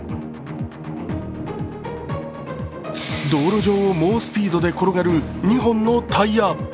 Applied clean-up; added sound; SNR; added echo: none; none; none; none.